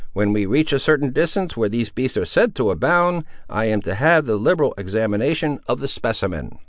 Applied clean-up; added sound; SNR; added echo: none; none; none; none.